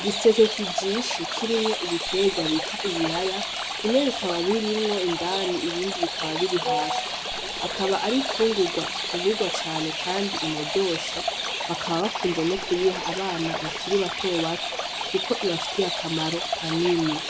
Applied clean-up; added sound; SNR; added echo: none; Chirp, tweet + Stream; 3 dB; none.